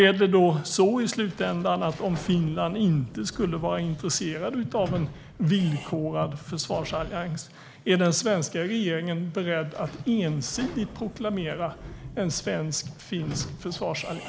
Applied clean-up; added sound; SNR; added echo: none; Squeak / Sliding door; 17 dB; none.